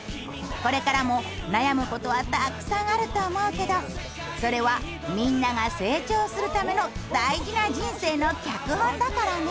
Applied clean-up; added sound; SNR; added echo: none; none; none; none.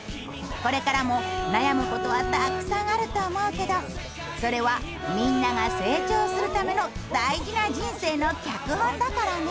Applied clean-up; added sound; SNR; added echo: none; Bowed string instrument; 4 dB; none.